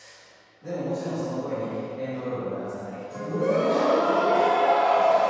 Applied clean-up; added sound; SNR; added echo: none; none; none; reverberation time 2.2 s.